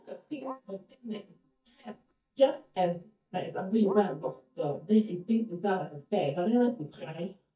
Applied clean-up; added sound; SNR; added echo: neural mask model DeepFilterNet 3.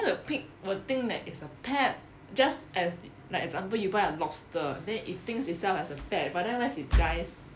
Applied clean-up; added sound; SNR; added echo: none; none; none; none.